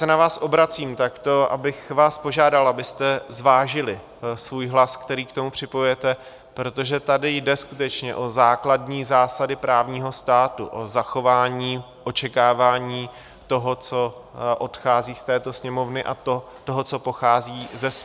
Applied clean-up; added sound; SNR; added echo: none; none; none; none.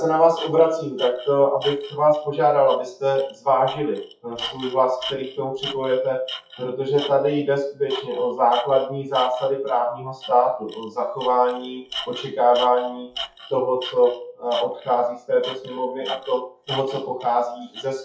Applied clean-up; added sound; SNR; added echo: classical method WPE with log-MMSE.